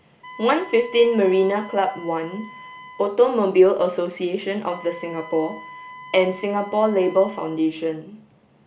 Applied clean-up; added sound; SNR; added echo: none; Wind instrument, woodwind instrument; 20 dB; none.